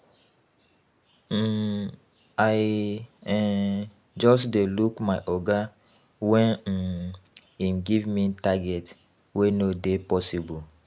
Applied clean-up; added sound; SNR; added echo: none; none; none; none.